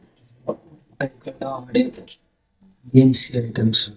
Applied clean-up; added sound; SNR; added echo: neural mask model DeepFilterNet 3.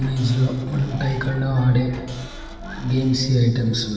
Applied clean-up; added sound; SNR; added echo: none; Cupboard open or close / Door; 19 dB; reverberation time 1.2 s.